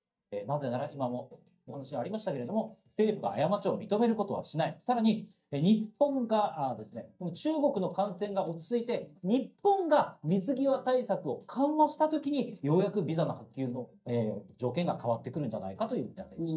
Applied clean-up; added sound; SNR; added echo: neural mask model DeepFilterNet 3.